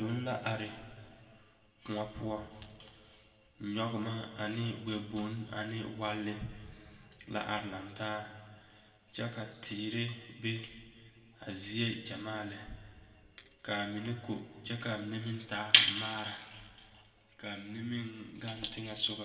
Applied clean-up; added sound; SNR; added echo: none; none; none; reverberation time 1.9 s.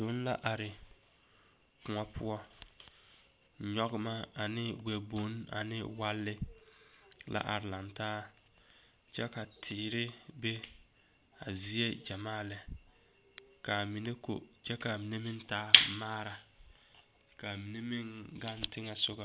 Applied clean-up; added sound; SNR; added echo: none; none; none; none.